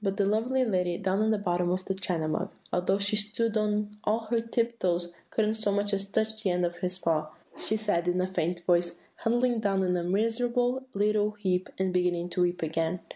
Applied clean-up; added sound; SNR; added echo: none; none; none; none.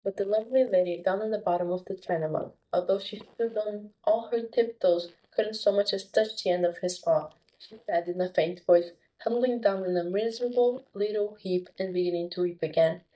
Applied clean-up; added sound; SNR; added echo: neural mask model DeepFilterNet 3.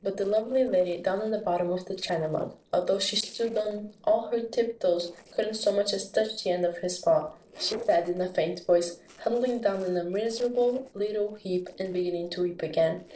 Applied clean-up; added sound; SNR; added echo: neural separator model SepFormer DNS4.